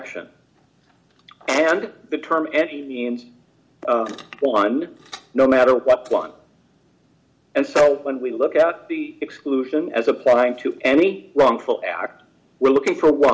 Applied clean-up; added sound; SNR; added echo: none; none; none; none.